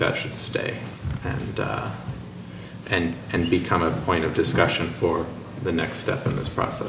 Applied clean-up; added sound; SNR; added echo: none; none; none; none.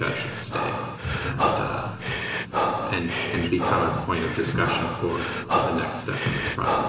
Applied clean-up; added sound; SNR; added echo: none; Breathing; 0 dB; reverberation time 1.6 s.